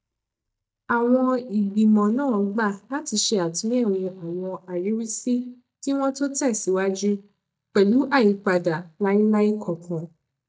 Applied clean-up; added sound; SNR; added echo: neural mask model DeepFilterNet 3.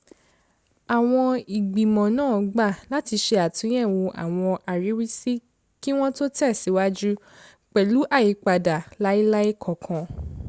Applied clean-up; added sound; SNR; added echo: none; none; none; none.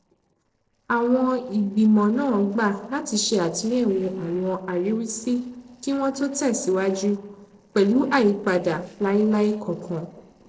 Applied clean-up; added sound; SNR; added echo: neural separator model SepFormer DNS4.